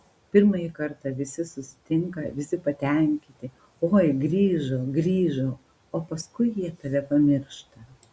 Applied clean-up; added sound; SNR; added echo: none; none; none; none.